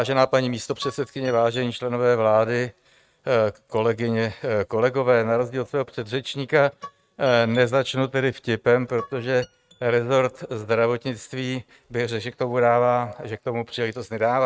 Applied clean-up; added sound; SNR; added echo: neural mask model RNNoise.